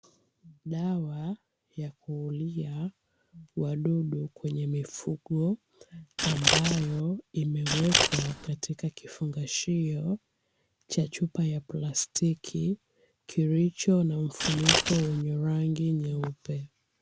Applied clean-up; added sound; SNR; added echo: none; Scissors; -3 dB; none.